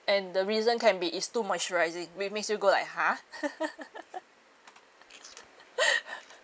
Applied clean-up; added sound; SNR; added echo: none; none; none; none.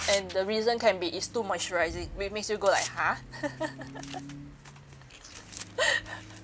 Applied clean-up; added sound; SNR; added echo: none; Tearing + Accelerating, revving, vroom; 11 dB; none.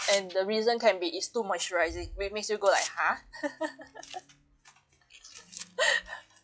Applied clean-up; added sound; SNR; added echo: classical method log-MMSE.